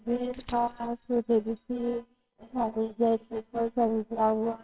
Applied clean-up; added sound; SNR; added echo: neural separator model SepFormer WHAMR!.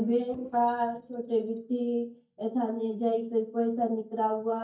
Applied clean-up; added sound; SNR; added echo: neural mask model DeepFilterNet 3.